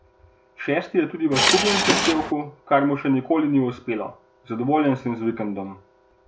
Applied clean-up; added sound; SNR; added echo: none; Subway, metro, underground / Engine; -3 dB; none.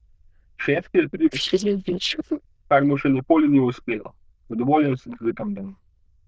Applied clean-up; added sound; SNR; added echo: neural diffusion model UNIVERSE++.